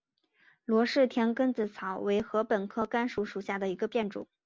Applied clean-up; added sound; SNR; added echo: none; none; none; none.